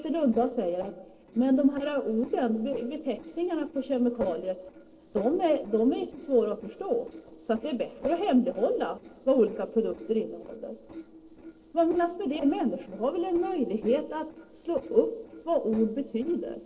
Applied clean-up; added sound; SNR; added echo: neural separator model SepFormer DNS4.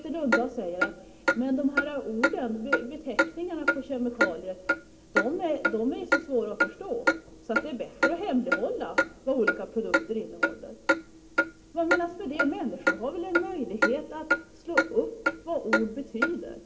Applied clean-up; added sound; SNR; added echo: none; Clock; -1 dB; reverberation time 2.1 s.